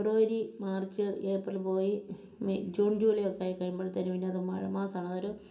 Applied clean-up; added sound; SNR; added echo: none; none; none; reverberation time 0.3 s.